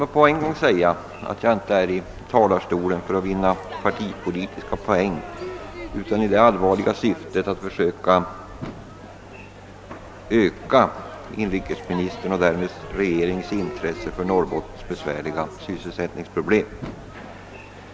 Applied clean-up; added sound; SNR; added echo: none; Crowd / Fireworks; 15 dB; none.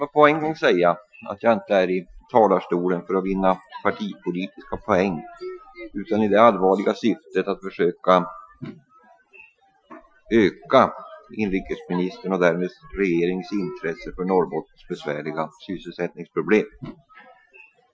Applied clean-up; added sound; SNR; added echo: classical method Wiener filter.